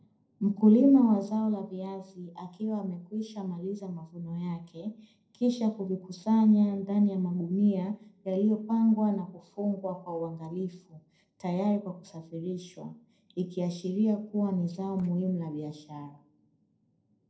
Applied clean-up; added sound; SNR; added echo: neural separator model SepFormer DNS4.